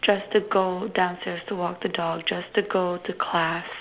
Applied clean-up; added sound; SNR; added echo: none; none; none; none.